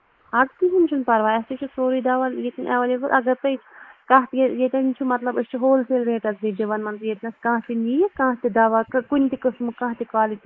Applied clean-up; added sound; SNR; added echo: neural mask model Resemble Enhance denoiser.